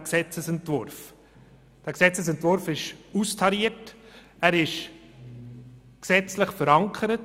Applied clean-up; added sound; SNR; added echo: none; none; none; none.